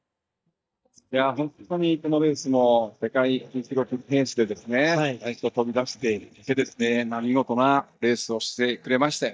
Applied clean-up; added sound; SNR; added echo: neural mask model DeepFilterNet 3.